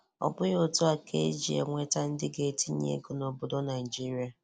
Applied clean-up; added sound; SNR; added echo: none; none; none; none.